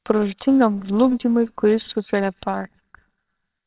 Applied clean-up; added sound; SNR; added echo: neural separator model SepFormer WHAMR!.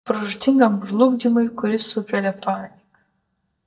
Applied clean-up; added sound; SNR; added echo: neural mask model DeepFilterNet 3.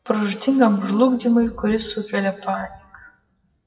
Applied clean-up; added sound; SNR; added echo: classical method WPE with log-MMSE.